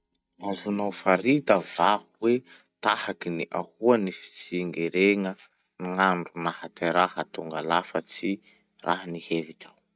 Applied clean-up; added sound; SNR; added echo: neural mask model DeepFilterNet 3.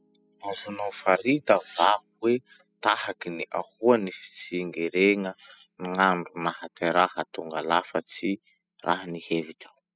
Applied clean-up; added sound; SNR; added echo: classical method spectral subtraction.